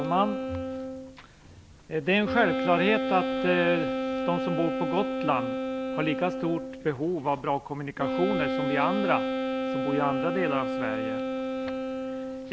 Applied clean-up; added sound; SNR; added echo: none; Wind instrument, woodwind instrument; 1 dB; none.